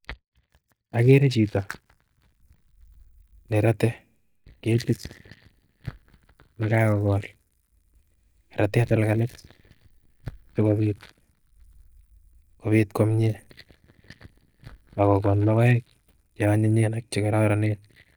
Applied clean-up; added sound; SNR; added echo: neural mask model DeepFilterNet 3.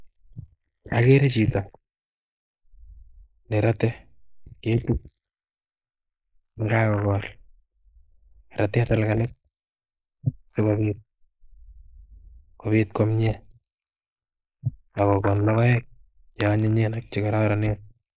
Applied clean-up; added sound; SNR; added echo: neural mask model Resemble Enhance denoiser.